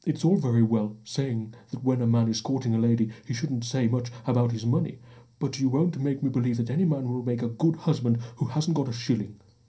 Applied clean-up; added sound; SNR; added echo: none; none; none; reverberation time 0.3 s.